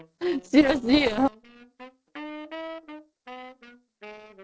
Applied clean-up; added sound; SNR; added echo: neural separator model SepFormer DNS4.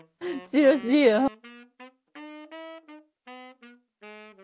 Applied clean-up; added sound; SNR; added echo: none; Wind instrument, woodwind instrument; 19 dB; none.